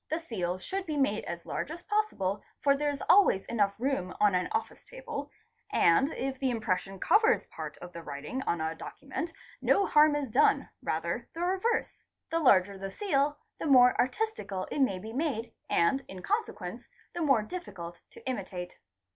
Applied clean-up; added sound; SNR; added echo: none; none; none; none.